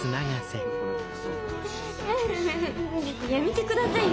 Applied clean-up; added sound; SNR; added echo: none; Trumpet; 15 dB; none.